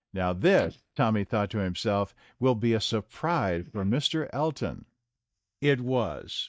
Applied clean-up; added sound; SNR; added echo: neural mask model DeepFilterNet 3.